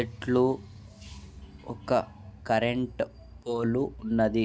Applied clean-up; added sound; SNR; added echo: none; none; none; none.